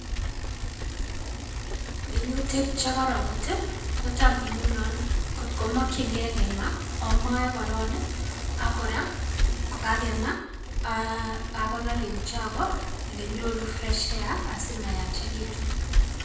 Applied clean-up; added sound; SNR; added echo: none; Bicycle; -4 dB; reverberation time 0.9 s.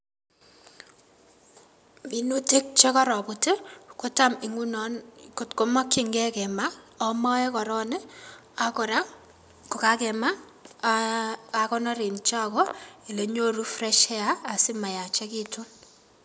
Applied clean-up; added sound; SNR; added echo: none; none; none; none.